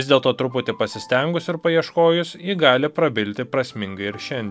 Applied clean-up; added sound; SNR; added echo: none; none; none; none.